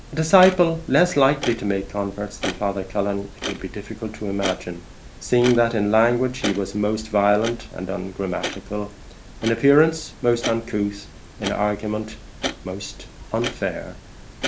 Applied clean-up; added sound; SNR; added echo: none; Clock; 12 dB; none.